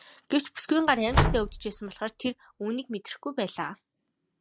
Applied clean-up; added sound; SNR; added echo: none; Slam; 0 dB; none.